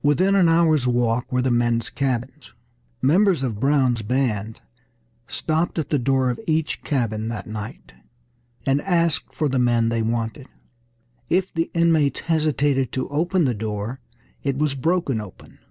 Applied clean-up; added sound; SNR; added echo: none; none; none; none.